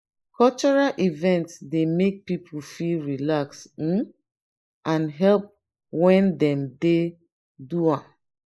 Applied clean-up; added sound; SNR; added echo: neural mask model Resemble Enhance denoiser.